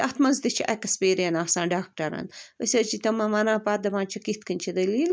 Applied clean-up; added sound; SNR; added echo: none; none; none; none.